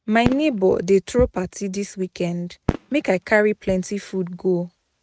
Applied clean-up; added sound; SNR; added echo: neural mask model RNNoise.